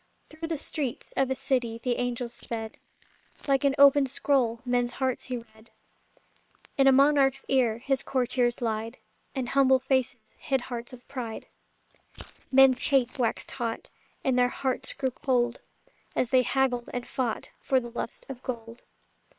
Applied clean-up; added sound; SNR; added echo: neural separator model SepFormer WHAM!.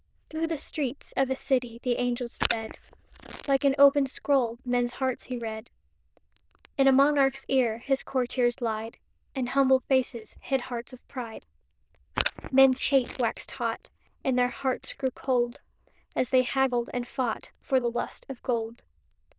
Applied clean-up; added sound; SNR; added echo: neural diffusion model UNIVERSE++.